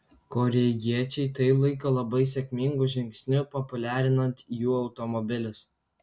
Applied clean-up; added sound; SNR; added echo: none; none; none; none.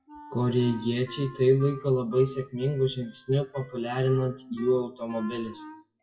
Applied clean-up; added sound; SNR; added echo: classical method WPE with log-MMSE.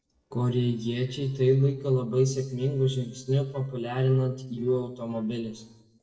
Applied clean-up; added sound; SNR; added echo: neural separator model SepFormer DNS4.